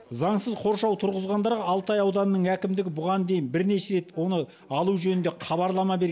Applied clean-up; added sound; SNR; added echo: none; none; none; none.